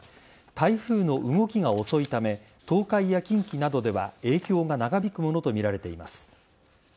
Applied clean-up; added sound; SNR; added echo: none; none; none; none.